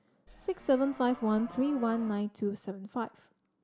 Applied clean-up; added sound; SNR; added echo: none; Livestock, farm animals, working animals; 16 dB; none.